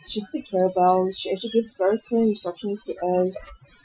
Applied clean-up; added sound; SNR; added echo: classical method Wiener filter.